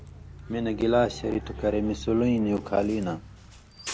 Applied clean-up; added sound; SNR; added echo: none; Bus; 14 dB; none.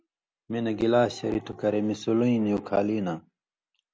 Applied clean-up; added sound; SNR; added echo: none; none; none; none.